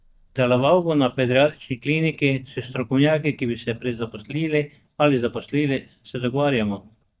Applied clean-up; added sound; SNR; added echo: neural mask model DeepFilterNet 3.